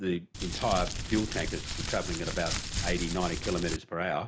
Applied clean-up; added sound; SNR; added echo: none; Crumpling, crinkling; 2 dB; none.